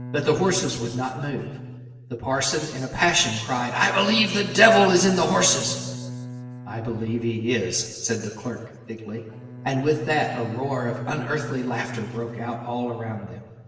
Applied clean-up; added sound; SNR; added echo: none; Bowed string instrument; 13 dB; reverberation time 1.3 s.